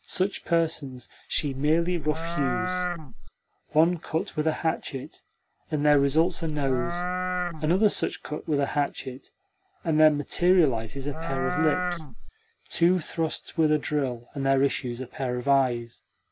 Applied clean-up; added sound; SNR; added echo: none; Livestock, farm animals, working animals; 1 dB; none.